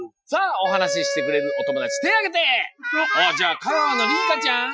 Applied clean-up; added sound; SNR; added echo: classical method Wiener filter.